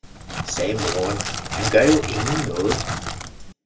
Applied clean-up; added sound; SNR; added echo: none; Crackle; 4 dB; reverberation time 0.3 s.